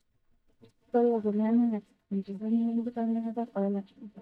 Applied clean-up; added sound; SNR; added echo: neural mask model DeepFilterNet 3.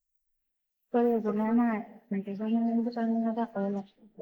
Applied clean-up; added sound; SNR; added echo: neural mask model Resemble Enhance denoiser.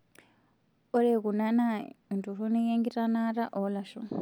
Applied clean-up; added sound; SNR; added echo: none; none; none; none.